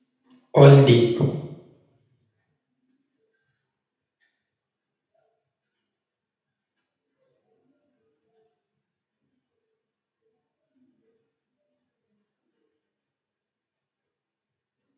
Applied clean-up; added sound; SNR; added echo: none; none; none; reverberation time 0.9 s.